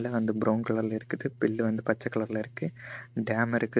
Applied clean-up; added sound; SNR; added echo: neural mask model RNNoise.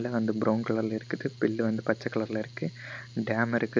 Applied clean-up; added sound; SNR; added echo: none; Mechanical fan; 18 dB; none.